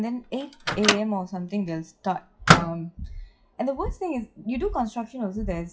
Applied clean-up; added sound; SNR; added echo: classical method WPE with log-MMSE.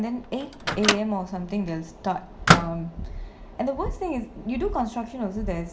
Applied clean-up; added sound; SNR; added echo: none; Microwave oven; -2 dB; reverberation time 0.6 s.